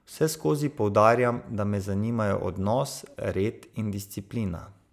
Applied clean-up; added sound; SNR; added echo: none; none; none; none.